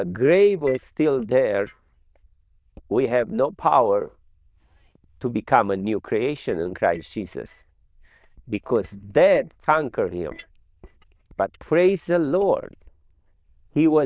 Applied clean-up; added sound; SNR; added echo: neural diffusion model UNIVERSE++.